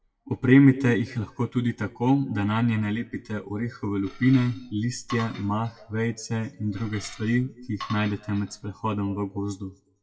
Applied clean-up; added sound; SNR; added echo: classical method WPE with log-MMSE.